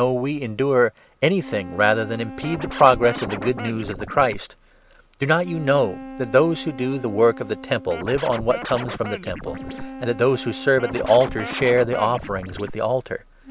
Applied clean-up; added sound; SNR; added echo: none; Wind instrument, woodwind instrument + Scratching (performance technique); 13 dB; none.